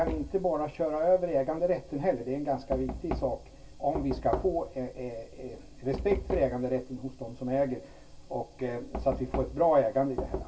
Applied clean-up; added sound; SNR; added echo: none; Knock; 10 dB; reverberation time 0.1 s.